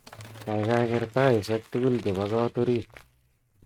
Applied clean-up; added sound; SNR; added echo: neural mask model RNNoise.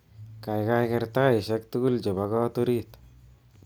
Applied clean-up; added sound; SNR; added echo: none; none; none; none.